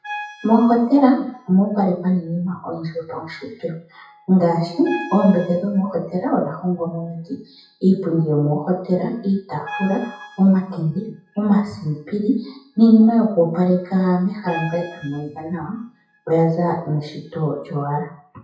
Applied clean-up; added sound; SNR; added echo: classical method WPE with log-MMSE.